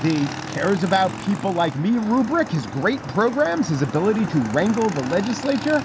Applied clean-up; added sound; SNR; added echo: none; Motorcycle / Engine; 11 dB; none.